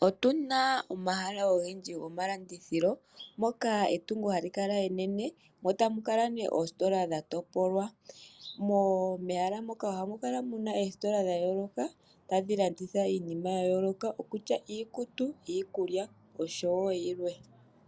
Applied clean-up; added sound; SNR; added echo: none; none; none; none.